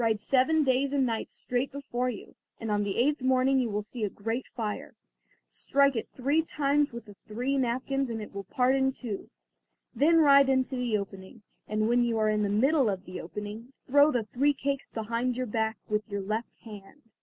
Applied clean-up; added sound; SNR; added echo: none; none; none; none.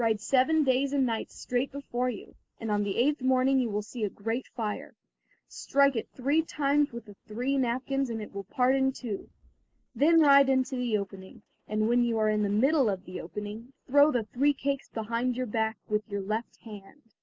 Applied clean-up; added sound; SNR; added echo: neural mask model Resemble Enhance denoiser.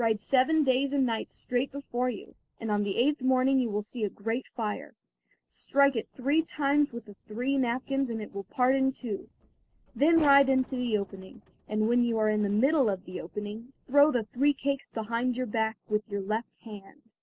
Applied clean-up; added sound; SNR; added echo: neural separator model SepFormer DNS4.